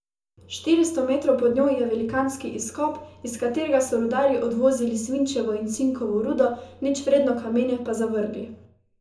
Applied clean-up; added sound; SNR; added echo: none; none; none; reverberation time 0.6 s.